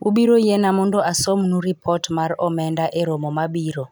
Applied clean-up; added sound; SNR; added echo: none; none; none; none.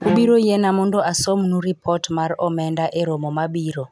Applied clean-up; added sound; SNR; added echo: none; Bowed string instrument; 9 dB; none.